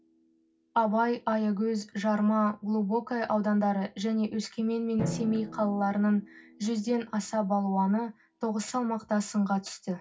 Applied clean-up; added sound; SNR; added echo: none; Drum; 16 dB; reverberation time 0.4 s.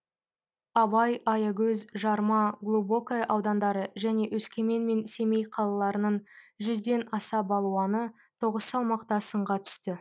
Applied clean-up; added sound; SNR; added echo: none; none; none; none.